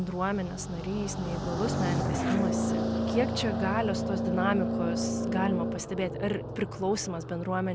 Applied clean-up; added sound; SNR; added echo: none; Car passing by; -1 dB; none.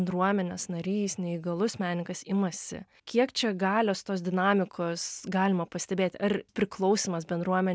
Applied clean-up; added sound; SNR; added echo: none; none; none; none.